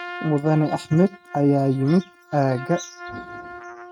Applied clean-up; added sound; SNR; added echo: neural mask model RNNoise.